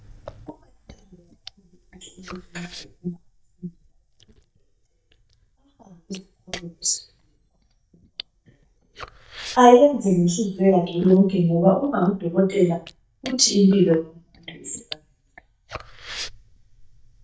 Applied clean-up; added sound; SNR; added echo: neural mask model DeepFilterNet 3.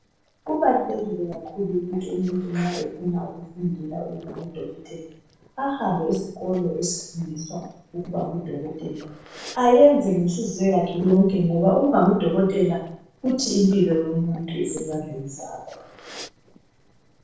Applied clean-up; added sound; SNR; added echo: neural separator model SepFormer DNS4.